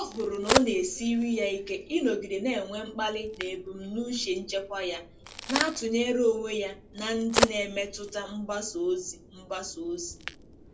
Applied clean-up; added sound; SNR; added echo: none; Crack; 5 dB; reverberation time 0.2 s.